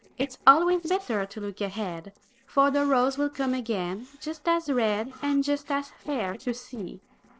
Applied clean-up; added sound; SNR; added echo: neural separator model SepFormer DNS4.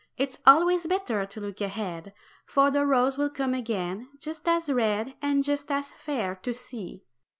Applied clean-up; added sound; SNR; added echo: none; none; none; none.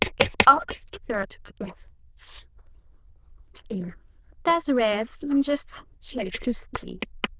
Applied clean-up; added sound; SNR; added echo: neural diffusion model UNIVERSE++.